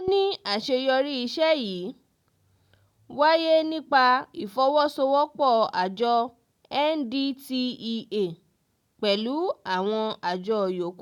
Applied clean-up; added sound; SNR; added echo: none; none; none; none.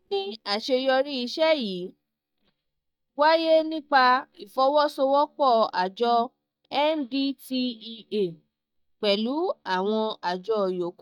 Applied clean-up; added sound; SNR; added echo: neural mask model DeepFilterNet 3.